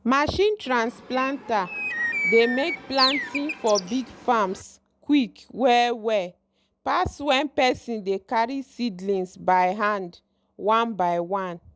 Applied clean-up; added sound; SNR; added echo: none; Bird; 5 dB; none.